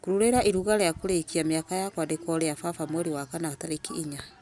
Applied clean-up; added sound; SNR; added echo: none; none; none; none.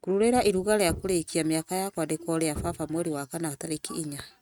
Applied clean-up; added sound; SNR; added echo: neural mask model RNNoise.